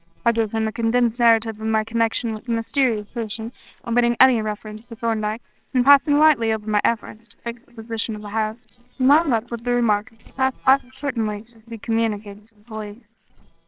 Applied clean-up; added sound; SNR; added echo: neural separator model SepFormer WHAMR!.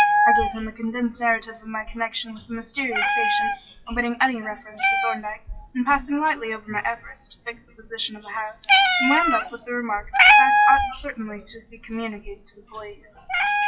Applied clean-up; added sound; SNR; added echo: classical method WPE with log-MMSE.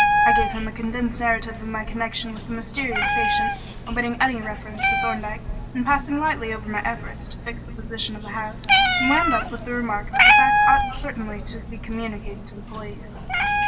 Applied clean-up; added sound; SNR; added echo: none; Meow; -4 dB; reverberation time 2.0 s.